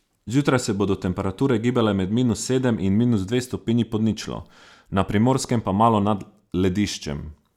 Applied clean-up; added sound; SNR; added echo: none; none; none; none.